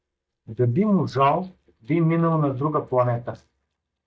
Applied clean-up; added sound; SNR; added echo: neural mask model DeepFilterNet 3.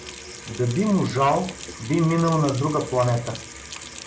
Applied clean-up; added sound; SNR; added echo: none; Sink (filling or washing) / Water tap, faucet; 14 dB; none.